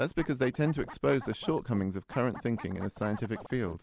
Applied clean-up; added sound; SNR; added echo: none; Scratching (performance technique); 16 dB; none.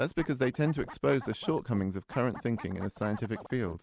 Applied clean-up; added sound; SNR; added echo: neural mask model RNNoise.